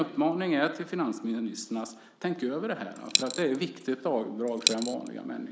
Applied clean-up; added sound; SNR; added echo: neural mask model Resemble Enhance denoiser.